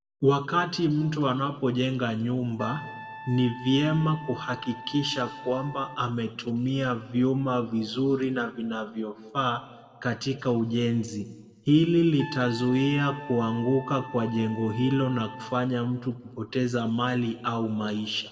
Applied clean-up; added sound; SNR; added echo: none; Trumpet; 15 dB; reverberation time 0.9 s.